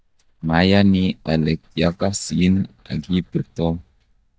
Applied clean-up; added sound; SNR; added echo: neural mask model DeepFilterNet 3.